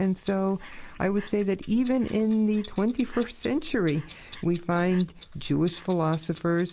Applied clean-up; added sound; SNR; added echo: neural mask model Resemble Enhance denoiser.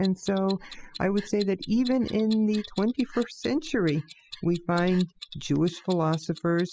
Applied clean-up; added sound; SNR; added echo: classical method spectral subtraction.